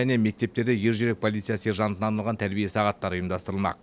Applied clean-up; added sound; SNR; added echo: none; none; none; none.